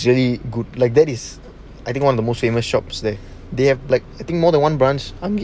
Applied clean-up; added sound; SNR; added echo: none; none; none; none.